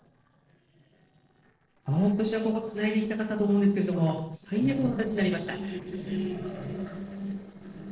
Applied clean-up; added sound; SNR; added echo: neural separator model SepFormer DNS4.